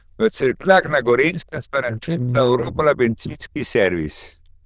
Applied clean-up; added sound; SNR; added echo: neural diffusion model UNIVERSE++.